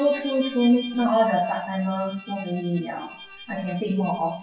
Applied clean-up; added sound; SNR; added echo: classical method WPE with log-MMSE.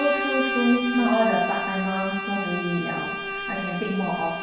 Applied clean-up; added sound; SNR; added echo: none; Bowed string instrument; 5 dB; reverberation time 0.9 s.